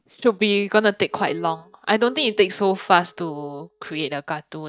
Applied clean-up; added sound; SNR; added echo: neural mask model DeepFilterNet 3.